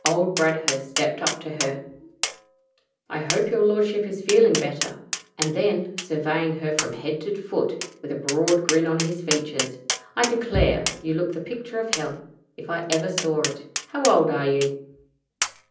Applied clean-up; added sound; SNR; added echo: none; Tap; 7 dB; reverberation time 0.6 s.